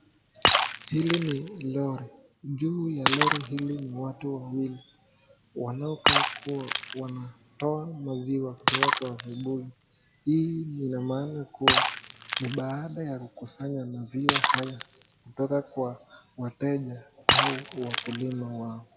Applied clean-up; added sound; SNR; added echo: none; Shatter; -2 dB; none.